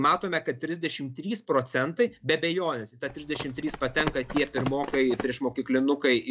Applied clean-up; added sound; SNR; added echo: classical method log-MMSE.